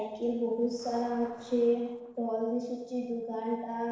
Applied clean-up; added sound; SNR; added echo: neural separator model SepFormer DNS4.